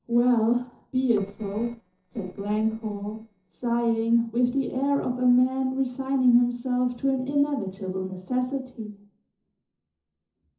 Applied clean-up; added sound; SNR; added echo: neural separator model SepFormer DNS4.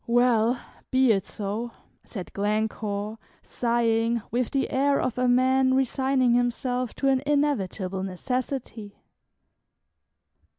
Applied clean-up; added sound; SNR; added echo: none; none; none; none.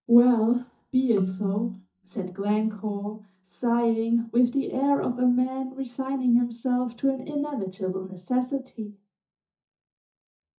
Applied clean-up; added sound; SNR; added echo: neural mask model DeepFilterNet 3.